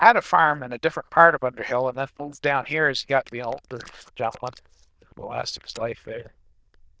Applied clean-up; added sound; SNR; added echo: neural diffusion model UNIVERSE++.